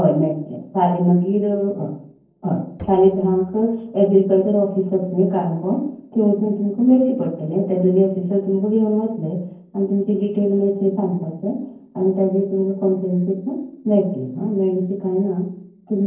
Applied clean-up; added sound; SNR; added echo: neural separator model SepFormer DNS4.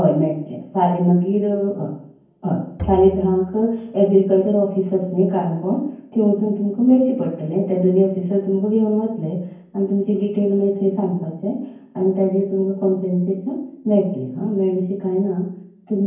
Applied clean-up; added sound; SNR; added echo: none; Bowed string instrument; 13 dB; reverberation time 0.9 s.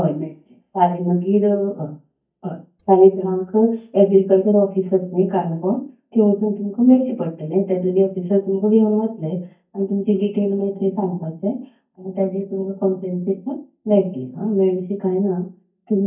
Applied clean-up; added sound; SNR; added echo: neural mask model DeepFilterNet 3.